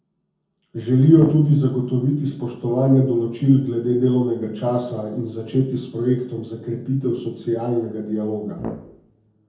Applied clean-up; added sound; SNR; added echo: none; Brass instrument; 13 dB; reverberation time 0.7 s.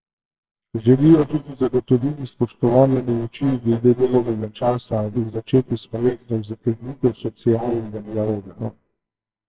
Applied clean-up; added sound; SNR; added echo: neural separator model SepFormer WHAMR!.